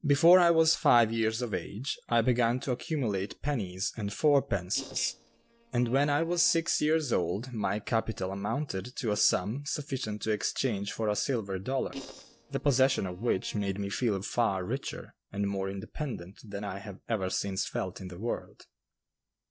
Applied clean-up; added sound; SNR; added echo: neural separator model SepFormer DNS4.